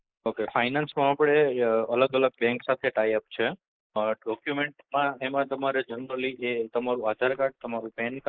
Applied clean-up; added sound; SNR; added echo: neural mask model Resemble Enhance denoiser.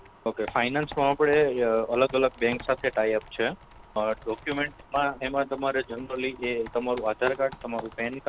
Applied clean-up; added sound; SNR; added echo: none; Computer keyboard; 17 dB; none.